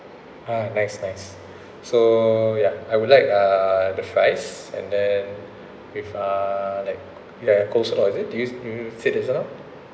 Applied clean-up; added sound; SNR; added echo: none; none; none; none.